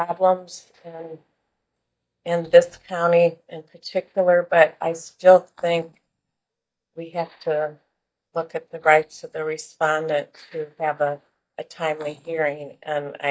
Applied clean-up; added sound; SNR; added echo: neural mask model DeepFilterNet 3.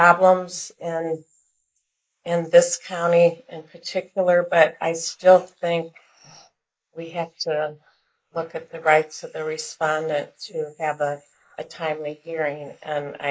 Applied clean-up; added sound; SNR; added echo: neural mask model Resemble Enhance denoiser.